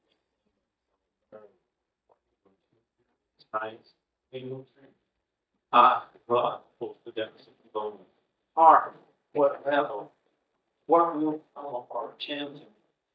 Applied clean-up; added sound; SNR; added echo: neural mask model DeepFilterNet 3.